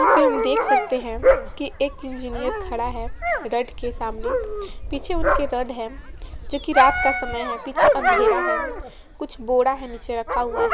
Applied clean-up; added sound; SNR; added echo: none; Dog; -3 dB; none.